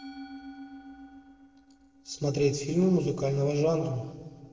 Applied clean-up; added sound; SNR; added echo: neural separator model SepFormer DNS4.